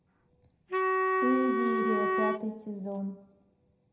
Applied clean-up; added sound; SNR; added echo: none; Wind instrument, woodwind instrument; -4 dB; reverberation time 0.7 s.